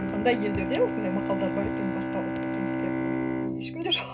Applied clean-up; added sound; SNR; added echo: none; Bowed string instrument; -1 dB; reverberation time 0.2 s.